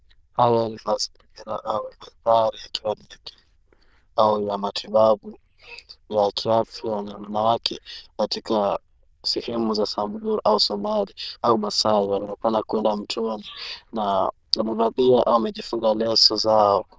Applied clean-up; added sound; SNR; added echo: neural diffusion model UNIVERSE++.